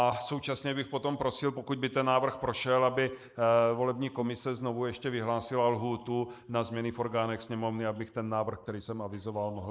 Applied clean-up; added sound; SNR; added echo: neural mask model Resemble Enhance denoiser.